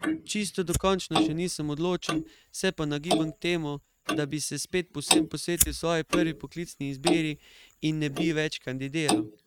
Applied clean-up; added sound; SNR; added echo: neural mask model RNNoise.